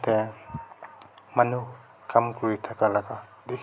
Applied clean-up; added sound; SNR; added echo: none; none; none; none.